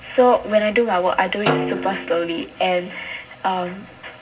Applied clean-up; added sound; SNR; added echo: none; Snare drum; 7 dB; reverberation time 0.4 s.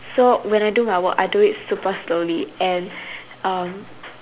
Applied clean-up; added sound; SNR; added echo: none; none; none; none.